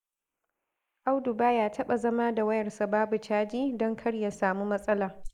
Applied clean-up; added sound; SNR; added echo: neural mask model Resemble Enhance denoiser.